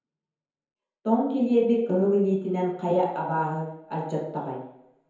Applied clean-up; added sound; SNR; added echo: none; none; none; reverberation time 0.9 s.